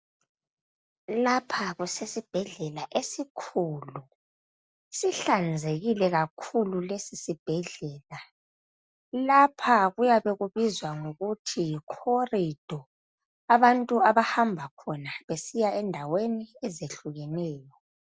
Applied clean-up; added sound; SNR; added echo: none; none; none; none.